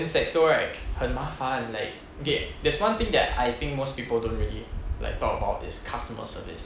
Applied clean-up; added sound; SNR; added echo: none; none; none; none.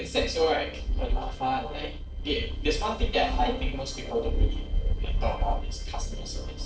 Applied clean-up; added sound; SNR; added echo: neural separator model SepFormer DNS4.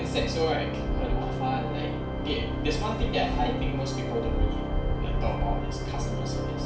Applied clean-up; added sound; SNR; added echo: none; Organ; 1 dB; reverberation time 0.1 s.